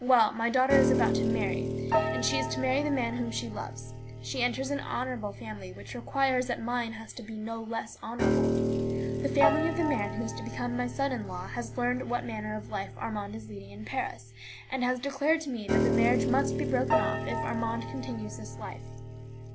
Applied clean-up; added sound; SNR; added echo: none; Piano; 1 dB; none.